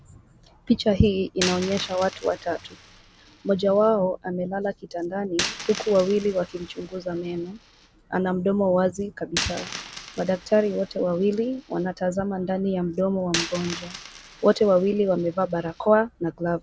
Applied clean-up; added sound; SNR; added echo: none; Coin (dropping); 13 dB; none.